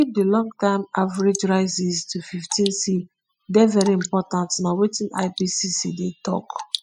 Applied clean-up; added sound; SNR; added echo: classical method spectral subtraction.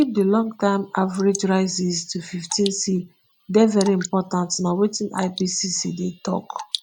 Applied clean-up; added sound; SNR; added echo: none; Drip / Water; 17 dB; none.